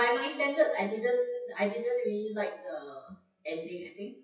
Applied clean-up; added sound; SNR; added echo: classical method WPE with log-MMSE.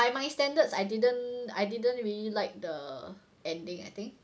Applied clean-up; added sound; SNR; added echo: none; none; none; none.